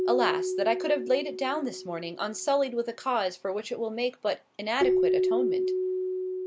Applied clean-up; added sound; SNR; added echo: none; Keyboard (musical); 1 dB; none.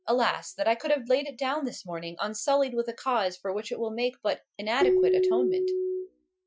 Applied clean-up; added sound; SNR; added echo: classical method Wiener filter.